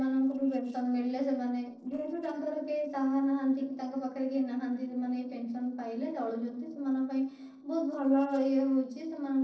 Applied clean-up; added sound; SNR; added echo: neural separator model SepFormer DNS4.